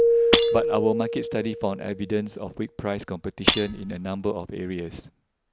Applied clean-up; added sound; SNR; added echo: none; Shatter + Keyboard (musical); -2 dB; none.